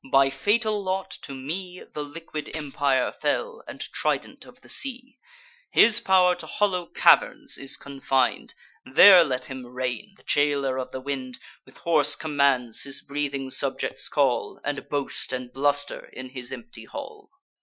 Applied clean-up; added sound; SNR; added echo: classical method Wiener filter.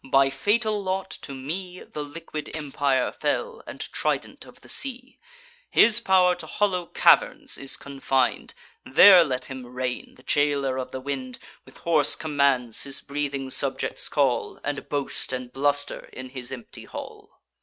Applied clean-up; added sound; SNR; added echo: neural mask model RNNoise.